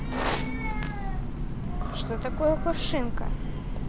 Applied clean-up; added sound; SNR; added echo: none; Train / Breathing; -3 dB; none.